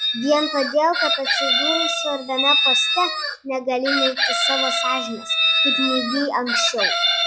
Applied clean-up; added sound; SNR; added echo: classical method log-MMSE.